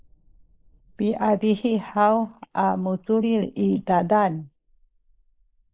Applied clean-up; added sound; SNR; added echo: neural mask model Resemble Enhance denoiser.